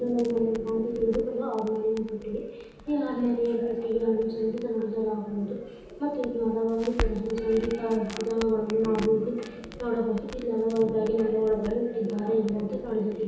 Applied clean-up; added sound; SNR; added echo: none; Crackle; 15 dB; reverberation time 0.9 s.